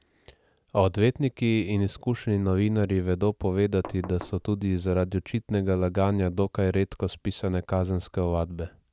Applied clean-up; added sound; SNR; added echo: none; Knock; 16 dB; none.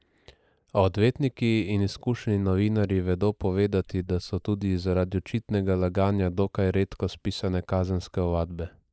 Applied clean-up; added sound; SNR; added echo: neural mask model Resemble Enhance denoiser.